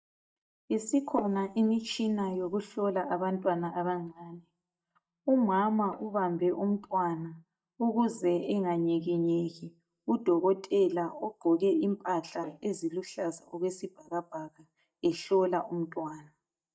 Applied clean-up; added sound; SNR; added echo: neural mask model DeepFilterNet 3.